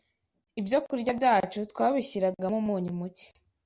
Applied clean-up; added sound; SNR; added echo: none; none; none; none.